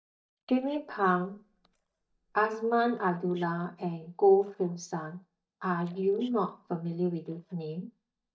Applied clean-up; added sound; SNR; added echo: neural mask model DeepFilterNet 3.